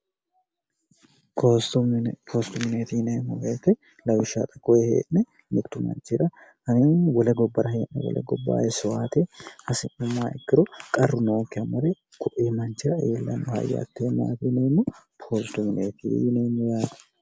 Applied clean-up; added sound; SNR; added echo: none; none; none; none.